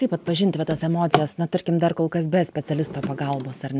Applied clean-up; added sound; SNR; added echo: none; Drawer open or close; 9 dB; none.